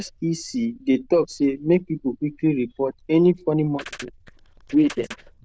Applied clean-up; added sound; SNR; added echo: neural diffusion model UNIVERSE++.